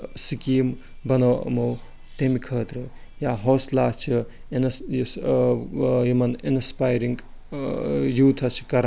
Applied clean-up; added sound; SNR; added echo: none; none; none; none.